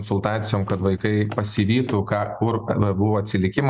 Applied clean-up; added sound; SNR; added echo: none; Run; 19 dB; none.